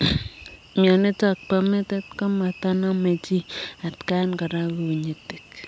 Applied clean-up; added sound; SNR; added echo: none; none; none; none.